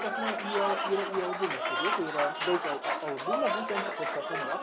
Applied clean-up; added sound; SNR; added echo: none; Applause / Crowd; -2 dB; none.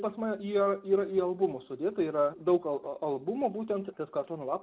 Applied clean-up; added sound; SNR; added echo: none; none; none; none.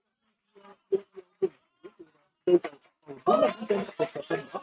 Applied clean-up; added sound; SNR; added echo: neural mask model RNNoise.